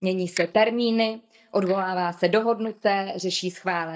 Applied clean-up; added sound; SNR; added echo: neural mask model DeepFilterNet 3.